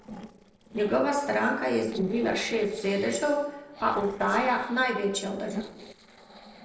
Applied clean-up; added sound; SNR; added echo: neural separator model SepFormer DNS4.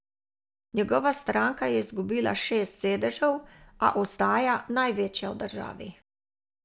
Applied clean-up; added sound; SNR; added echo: none; none; none; none.